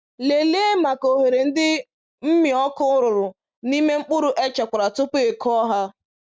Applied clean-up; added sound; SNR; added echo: none; none; none; none.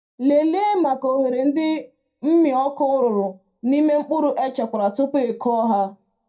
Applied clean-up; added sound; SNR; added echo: none; none; none; reverberation time 0.2 s.